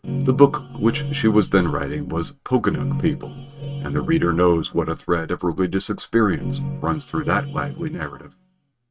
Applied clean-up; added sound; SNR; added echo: neural mask model RNNoise.